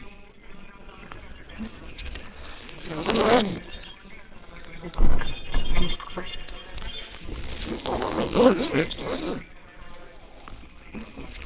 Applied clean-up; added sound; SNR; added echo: neural separator model SepFormer WHAMR!.